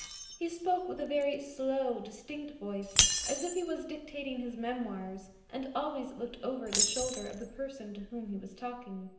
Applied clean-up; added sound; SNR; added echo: none; Shatter; 1 dB; reverberation time 0.9 s.